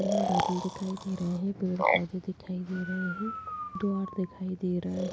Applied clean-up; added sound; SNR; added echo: none; Frog + Breathing; 2 dB; none.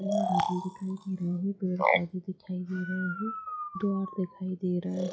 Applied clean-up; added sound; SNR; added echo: classical method log-MMSE.